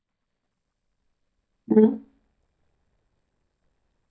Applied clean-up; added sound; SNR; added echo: neural mask model DeepFilterNet 3.